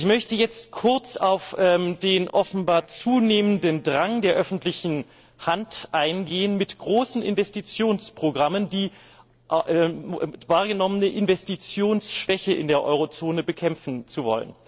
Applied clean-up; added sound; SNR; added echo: neural separator model SepFormer DNS4.